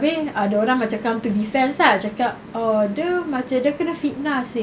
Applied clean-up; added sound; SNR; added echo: none; none; none; none.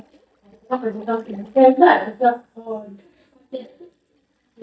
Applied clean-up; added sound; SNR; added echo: neural mask model DeepFilterNet 3.